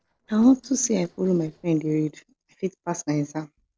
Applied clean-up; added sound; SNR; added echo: neural separator model SepFormer DNS4.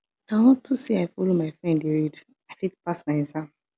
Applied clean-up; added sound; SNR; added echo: none; none; none; none.